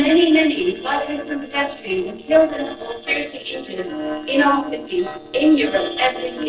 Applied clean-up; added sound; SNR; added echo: neural separator model SepFormer DNS4.